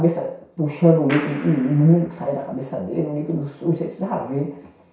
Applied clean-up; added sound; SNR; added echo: none; Clapping; 20 dB; reverberation time 0.6 s.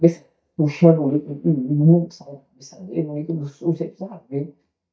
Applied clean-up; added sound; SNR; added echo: neural mask model DeepFilterNet 3.